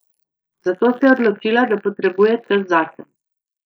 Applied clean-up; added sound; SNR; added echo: neural mask model Resemble Enhance denoiser.